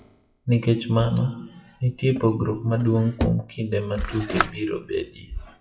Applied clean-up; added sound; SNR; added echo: classical method WPE with log-MMSE.